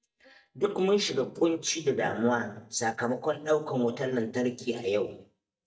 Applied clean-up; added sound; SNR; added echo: neural mask model DeepFilterNet 3.